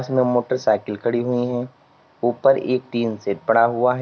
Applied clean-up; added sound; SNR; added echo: none; none; none; none.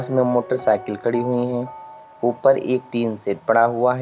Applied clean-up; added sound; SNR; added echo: none; Piano; 18 dB; none.